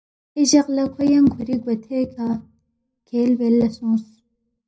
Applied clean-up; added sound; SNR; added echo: none; none; none; reverberation time 0.4 s.